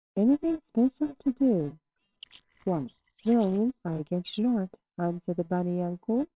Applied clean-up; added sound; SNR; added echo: neural separator model SepFormer WHAMR!.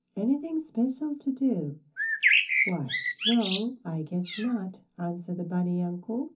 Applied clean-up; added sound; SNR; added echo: none; Bird; -2 dB; reverberation time 0.3 s.